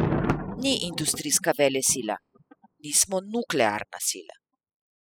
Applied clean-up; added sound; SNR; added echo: classical method spectral subtraction.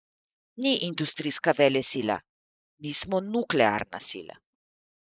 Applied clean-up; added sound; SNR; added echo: neural mask model Resemble Enhance denoiser.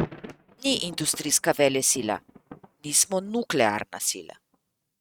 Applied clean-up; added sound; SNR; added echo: neural mask model RNNoise.